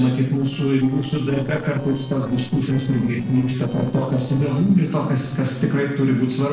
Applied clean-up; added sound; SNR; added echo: neural separator model SepFormer DNS4.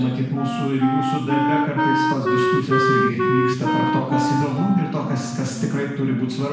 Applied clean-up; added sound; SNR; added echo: none; Wind instrument, woodwind instrument; 0 dB; reverberation time 0.9 s.